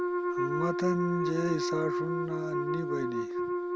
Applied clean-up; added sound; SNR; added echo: none; Wind instrument, woodwind instrument; -3 dB; none.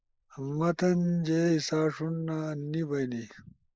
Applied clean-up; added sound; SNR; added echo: neural mask model Resemble Enhance denoiser.